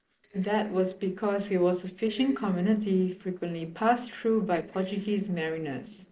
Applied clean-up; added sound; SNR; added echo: neural separator model SepFormer DNS4.